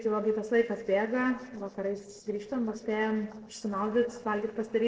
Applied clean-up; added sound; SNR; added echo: neural separator model SepFormer DNS4.